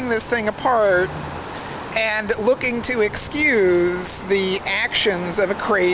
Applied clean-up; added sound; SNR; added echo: none; none; none; none.